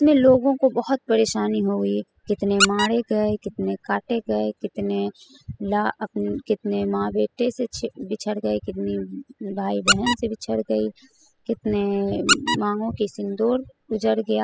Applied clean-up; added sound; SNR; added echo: classical method spectral subtraction.